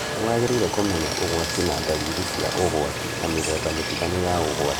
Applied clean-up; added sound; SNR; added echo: none; Stream; 2 dB; none.